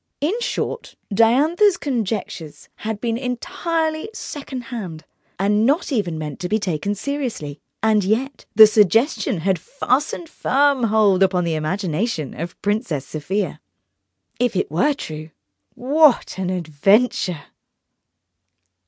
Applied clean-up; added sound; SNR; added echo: none; none; none; none.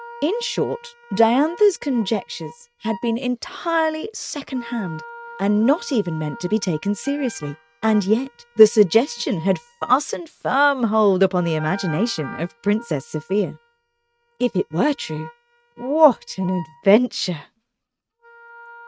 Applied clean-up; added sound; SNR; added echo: neural mask model RNNoise.